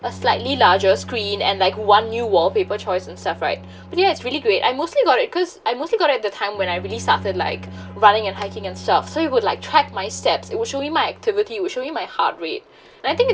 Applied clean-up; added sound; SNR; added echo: none; Bowed string instrument; 17 dB; none.